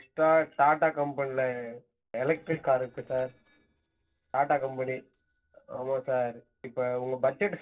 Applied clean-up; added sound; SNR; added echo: neural separator model SepFormer DNS4.